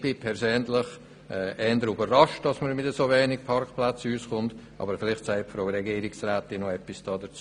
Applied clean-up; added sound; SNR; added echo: none; none; none; none.